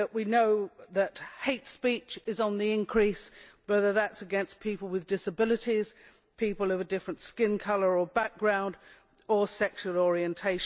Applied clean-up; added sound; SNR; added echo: none; none; none; none.